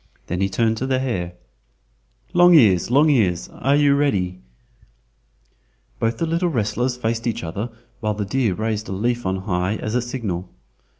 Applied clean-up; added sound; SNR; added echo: none; none; none; none.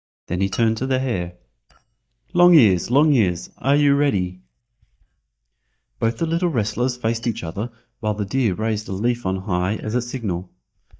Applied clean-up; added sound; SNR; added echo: neural mask model DeepFilterNet 3.